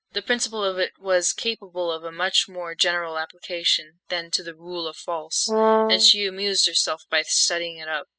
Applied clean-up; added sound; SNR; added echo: classical method spectral subtraction.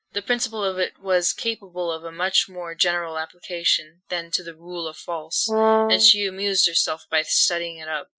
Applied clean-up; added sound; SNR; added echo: classical method Wiener filter.